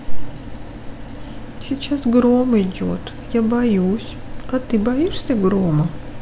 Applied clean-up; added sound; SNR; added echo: none; none; none; none.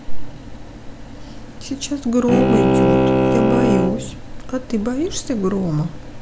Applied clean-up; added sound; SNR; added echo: none; Bowed string instrument; -3 dB; none.